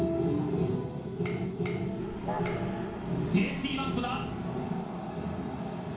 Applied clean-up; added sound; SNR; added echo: none; Train; 12 dB; reverberation time 0.6 s.